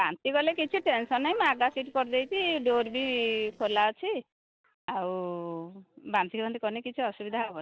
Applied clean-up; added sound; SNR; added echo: neural separator model SepFormer DNS4.